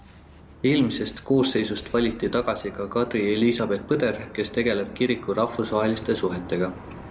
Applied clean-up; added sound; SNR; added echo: none; Chirp, tweet; 17 dB; none.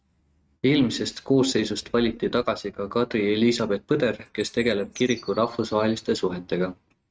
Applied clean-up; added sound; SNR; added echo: neural mask model RNNoise.